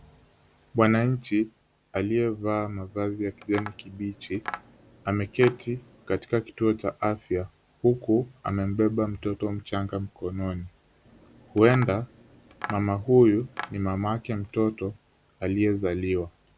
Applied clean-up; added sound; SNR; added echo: none; Tap; 15 dB; none.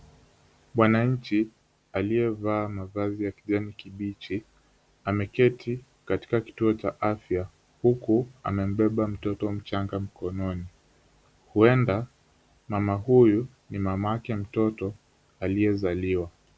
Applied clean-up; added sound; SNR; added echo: none; none; none; none.